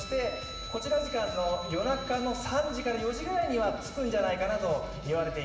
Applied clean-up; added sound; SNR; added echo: none; Guitar; 14 dB; reverberation time 1.2 s.